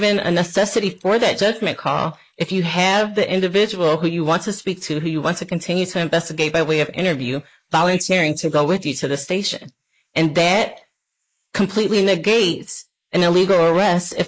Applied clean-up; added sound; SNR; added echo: neural mask model Resemble Enhance denoiser.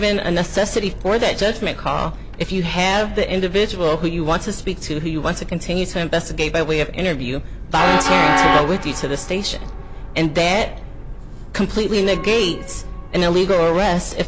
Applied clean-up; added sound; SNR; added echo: none; Train; 5 dB; none.